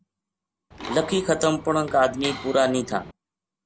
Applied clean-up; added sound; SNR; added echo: none; Mechanisms; 13 dB; none.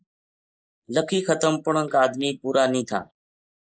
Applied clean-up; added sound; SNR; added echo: neural mask model Resemble Enhance denoiser.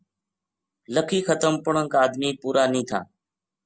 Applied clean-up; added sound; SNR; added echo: none; none; none; none.